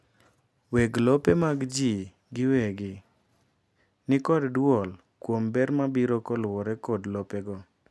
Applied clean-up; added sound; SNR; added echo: none; none; none; none.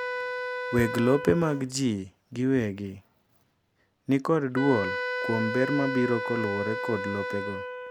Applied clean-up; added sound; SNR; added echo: none; Wind instrument, woodwind instrument; 6 dB; none.